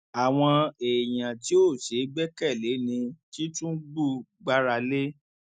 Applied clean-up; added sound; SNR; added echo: none; none; none; none.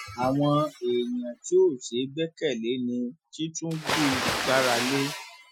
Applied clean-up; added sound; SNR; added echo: classical method Wiener filter.